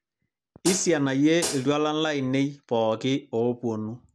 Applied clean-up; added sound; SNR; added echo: none; Hi-hat; 3 dB; none.